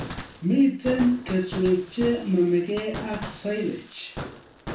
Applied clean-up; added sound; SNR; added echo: none; Fireworks; 12 dB; reverberation time 0.3 s.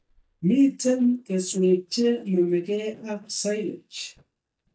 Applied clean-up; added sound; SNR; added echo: neural mask model DeepFilterNet 3.